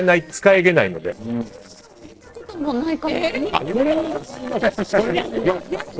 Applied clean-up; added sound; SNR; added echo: neural separator model SepFormer DNS4.